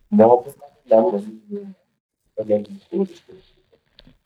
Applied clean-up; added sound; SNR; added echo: neural mask model DeepFilterNet 3.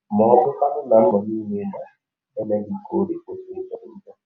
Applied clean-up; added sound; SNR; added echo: none; none; none; none.